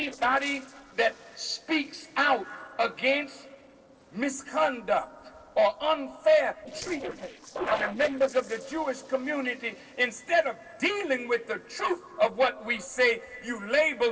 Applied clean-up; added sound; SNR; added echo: neural separator model SepFormer DNS4.